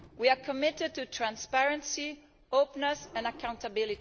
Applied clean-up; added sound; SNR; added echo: none; Drawer open or close; 18 dB; none.